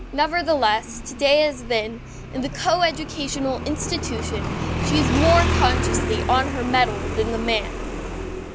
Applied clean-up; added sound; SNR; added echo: none; Motorcycle; 3 dB; none.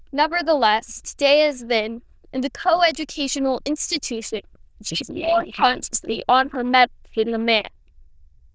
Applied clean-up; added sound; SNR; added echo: neural diffusion model UNIVERSE++.